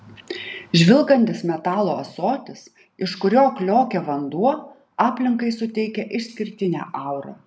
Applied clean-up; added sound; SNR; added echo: none; none; none; none.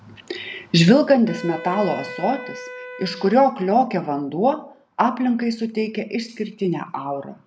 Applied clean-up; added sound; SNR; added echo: none; Wind instrument, woodwind instrument; 15 dB; none.